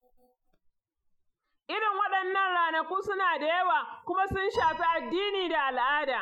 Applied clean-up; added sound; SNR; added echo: classical method Wiener filter.